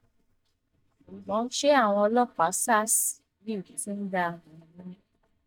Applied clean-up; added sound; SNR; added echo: neural mask model DeepFilterNet 3.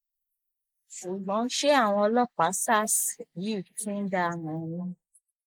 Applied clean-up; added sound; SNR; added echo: neural mask model Resemble Enhance denoiser.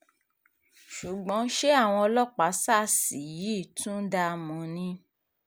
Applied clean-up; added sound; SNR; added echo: none; none; none; none.